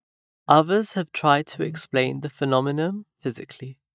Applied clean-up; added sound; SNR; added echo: neural mask model DeepFilterNet 3.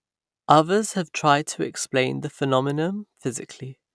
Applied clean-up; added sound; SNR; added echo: none; none; none; none.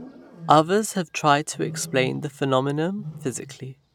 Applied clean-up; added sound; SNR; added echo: none; Wild animals; 16 dB; none.